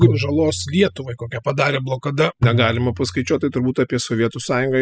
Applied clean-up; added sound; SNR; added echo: classical method spectral subtraction.